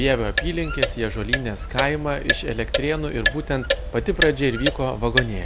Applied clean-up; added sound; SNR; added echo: none; Clock; 1 dB; none.